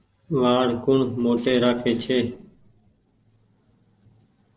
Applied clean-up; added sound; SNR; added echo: neural separator model SepFormer DNS4.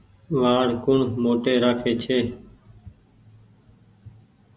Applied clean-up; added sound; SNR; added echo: none; none; none; none.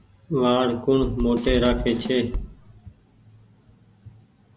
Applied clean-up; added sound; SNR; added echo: none; Drum / Drum kit; 5 dB; none.